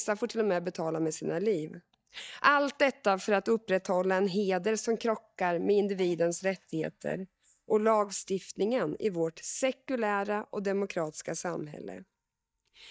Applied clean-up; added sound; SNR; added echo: neural mask model DeepFilterNet 3.